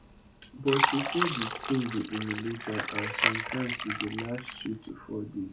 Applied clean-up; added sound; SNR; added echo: none; Fill (with liquid); 0 dB; reverberation time 0.2 s.